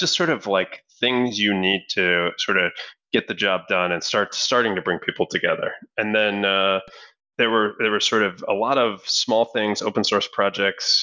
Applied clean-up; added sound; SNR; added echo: none; none; none; none.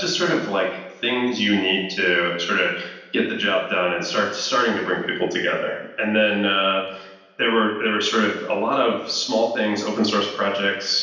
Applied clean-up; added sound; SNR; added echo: none; none; none; reverberation time 0.9 s.